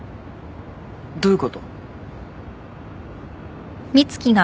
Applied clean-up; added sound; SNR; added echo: none; none; none; none.